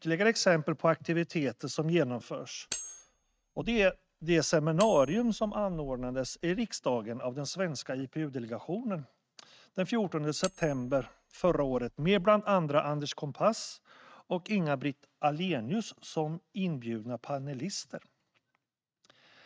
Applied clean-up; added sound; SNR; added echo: neural mask model RNNoise.